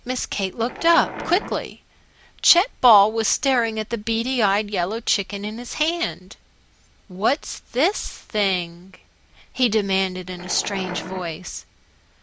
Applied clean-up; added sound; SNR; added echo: none; Wild animals; 12 dB; none.